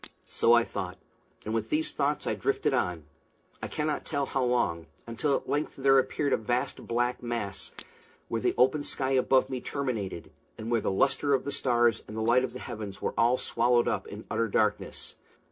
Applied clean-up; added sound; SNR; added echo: neural separator model SepFormer DNS4.